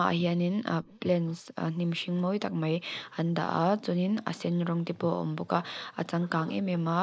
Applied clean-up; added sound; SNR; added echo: neural mask model Resemble Enhance denoiser.